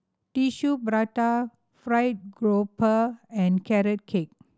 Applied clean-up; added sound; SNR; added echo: none; none; none; none.